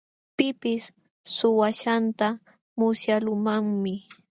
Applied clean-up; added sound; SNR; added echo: none; none; none; none.